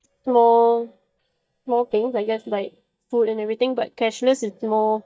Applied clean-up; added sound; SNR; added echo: neural mask model DeepFilterNet 3.